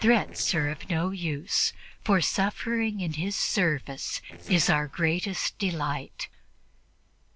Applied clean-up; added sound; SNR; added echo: neural separator model SepFormer DNS4.